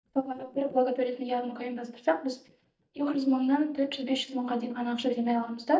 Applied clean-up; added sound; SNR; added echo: neural mask model DeepFilterNet 3.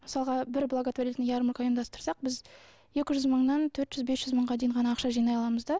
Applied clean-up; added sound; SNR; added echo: none; none; none; none.